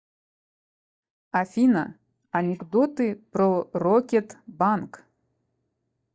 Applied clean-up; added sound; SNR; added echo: neural mask model DeepFilterNet 3.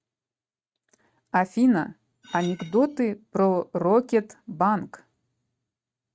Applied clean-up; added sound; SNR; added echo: neural mask model RNNoise.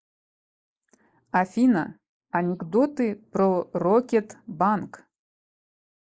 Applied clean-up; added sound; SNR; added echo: neural mask model Resemble Enhance denoiser.